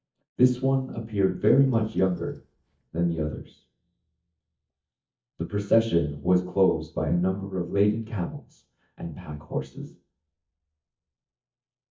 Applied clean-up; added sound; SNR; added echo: neural mask model DeepFilterNet 3.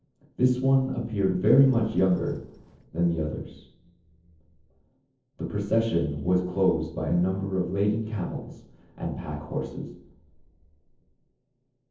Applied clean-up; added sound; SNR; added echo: neural separator model SepFormer DNS4.